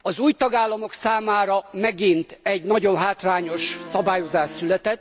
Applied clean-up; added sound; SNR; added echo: none; Accordion; 14 dB; none.